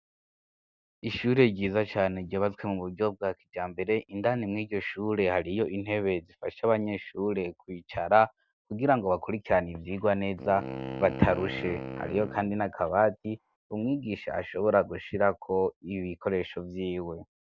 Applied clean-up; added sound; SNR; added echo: none; Wind instrument, woodwind instrument; 10 dB; none.